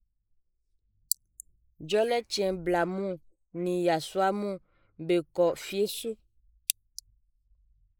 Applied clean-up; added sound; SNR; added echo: neural mask model Resemble Enhance denoiser.